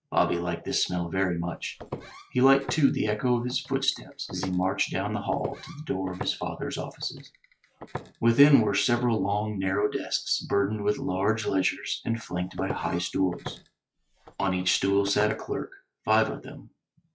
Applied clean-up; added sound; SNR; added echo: classical method log-MMSE.